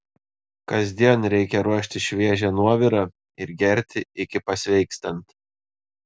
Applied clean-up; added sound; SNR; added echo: none; none; none; none.